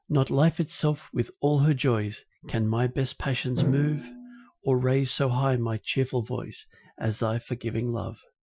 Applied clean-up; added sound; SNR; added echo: classical method Wiener filter.